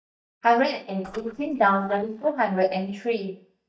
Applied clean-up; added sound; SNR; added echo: neural mask model DeepFilterNet 3.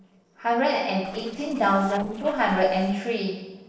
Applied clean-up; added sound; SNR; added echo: neural separator model SepFormer DNS4.